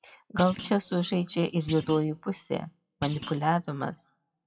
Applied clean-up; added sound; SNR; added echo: classical method WPE with log-MMSE.